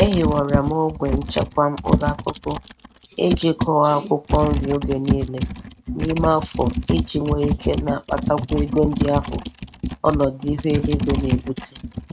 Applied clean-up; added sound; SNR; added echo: neural mask model RNNoise.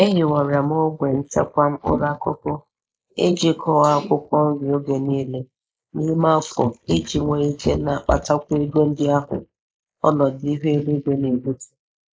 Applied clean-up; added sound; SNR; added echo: neural mask model Resemble Enhance denoiser.